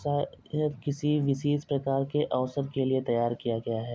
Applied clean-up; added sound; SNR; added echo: none; none; none; none.